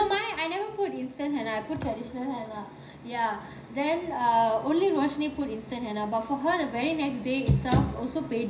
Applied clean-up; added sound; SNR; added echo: none; none; none; reverberation time 0.4 s.